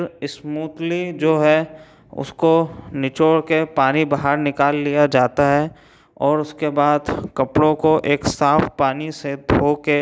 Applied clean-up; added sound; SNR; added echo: none; none; none; none.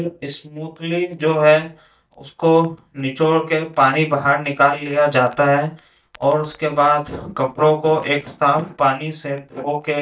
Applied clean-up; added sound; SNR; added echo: neural mask model DeepFilterNet 3.